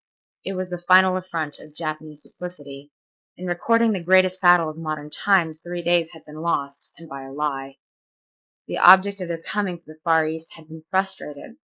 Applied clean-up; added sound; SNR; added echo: neural mask model Resemble Enhance denoiser.